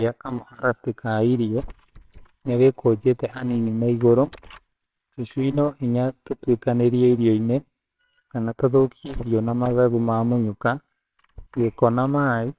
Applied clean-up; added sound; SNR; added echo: neural separator model SepFormer WHAMR!.